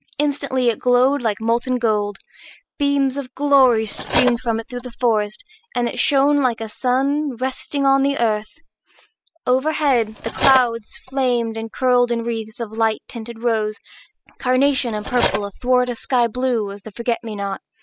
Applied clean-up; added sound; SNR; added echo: classical method spectral subtraction.